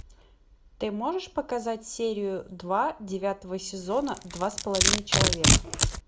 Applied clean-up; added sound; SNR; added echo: none; Domestic sounds, home sounds; -2 dB; reverberation time 0.3 s.